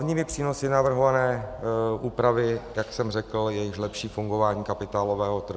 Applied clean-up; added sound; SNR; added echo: none; none; none; none.